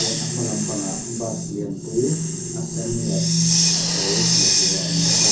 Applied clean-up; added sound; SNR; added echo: none; Hiss; -2 dB; reverberation time 0.6 s.